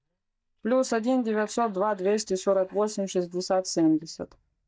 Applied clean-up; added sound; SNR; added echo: neural mask model DeepFilterNet 3.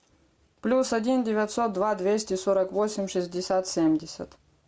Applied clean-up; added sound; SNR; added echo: none; none; none; none.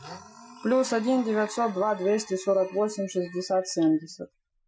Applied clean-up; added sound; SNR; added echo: classical method Wiener filter.